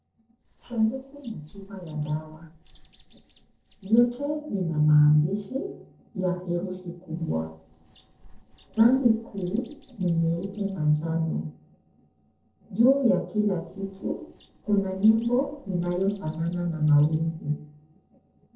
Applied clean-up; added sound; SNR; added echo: neural separator model SepFormer DNS4.